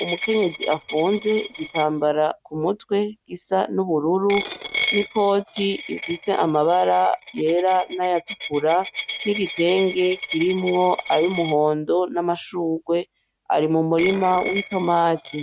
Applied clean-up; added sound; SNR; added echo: neural mask model RNNoise.